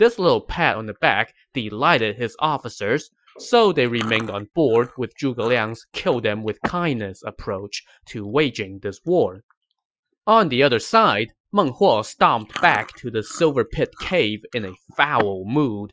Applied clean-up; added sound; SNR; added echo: classical method Wiener filter.